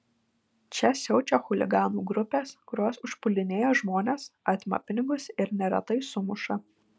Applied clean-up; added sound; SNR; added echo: none; none; none; none.